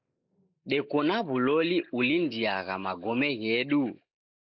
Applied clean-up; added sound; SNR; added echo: neural mask model Resemble Enhance denoiser.